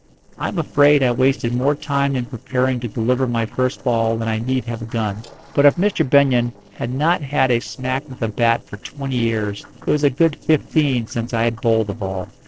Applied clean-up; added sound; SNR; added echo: neural separator model SepFormer DNS4.